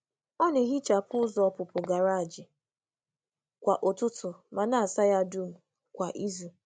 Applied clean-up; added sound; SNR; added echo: none; none; none; none.